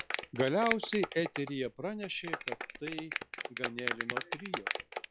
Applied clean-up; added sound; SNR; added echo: classical method log-MMSE.